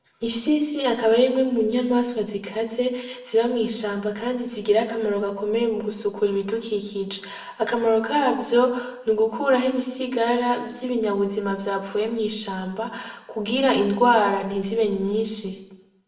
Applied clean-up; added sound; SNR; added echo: none; none; none; reverberation time 0.7 s.